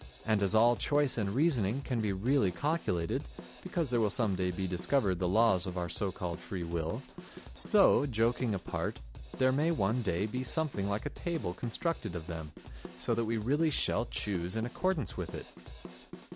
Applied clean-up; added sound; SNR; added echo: none; Drum kit; 15 dB; none.